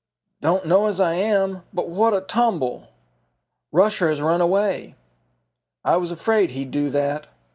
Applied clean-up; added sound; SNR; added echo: none; none; none; none.